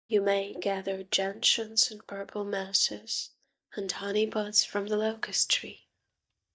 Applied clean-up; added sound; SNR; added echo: neural mask model DeepFilterNet 3.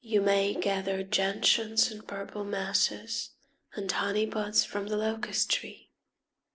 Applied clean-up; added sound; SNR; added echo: none; none; none; none.